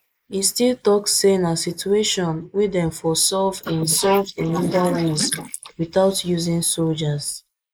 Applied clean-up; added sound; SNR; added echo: neural mask model Resemble Enhance denoiser.